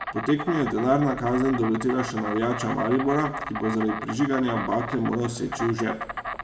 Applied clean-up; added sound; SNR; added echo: none; Insect; 8 dB; reverberation time 1.2 s.